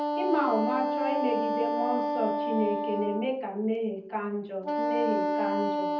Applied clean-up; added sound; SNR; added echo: none; Wind instrument, woodwind instrument; -1 dB; reverberation time 0.6 s.